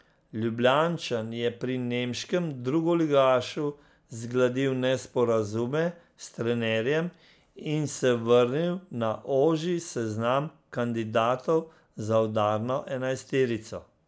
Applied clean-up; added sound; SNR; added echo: none; none; none; none.